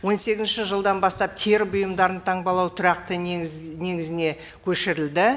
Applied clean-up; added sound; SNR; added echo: none; none; none; none.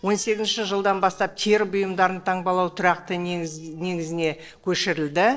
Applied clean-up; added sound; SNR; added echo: neural separator model SepFormer DNS4.